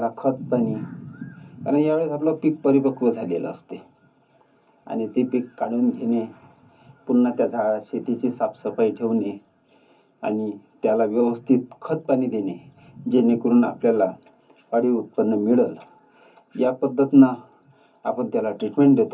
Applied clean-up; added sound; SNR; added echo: none; none; none; reverberation time 0.3 s.